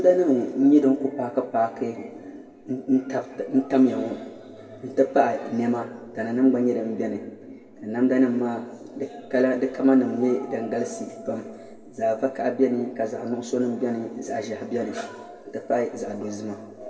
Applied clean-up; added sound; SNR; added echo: none; none; none; reverberation time 1.3 s.